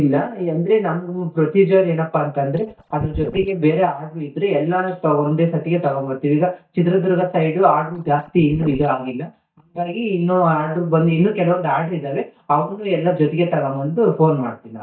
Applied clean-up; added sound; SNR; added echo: neural mask model DeepFilterNet 3.